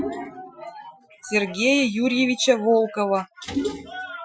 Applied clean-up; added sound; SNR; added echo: classical method Wiener filter.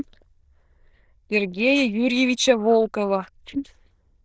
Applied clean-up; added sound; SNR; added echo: neural diffusion model UNIVERSE++.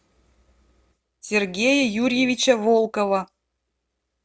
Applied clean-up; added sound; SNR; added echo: none; none; none; none.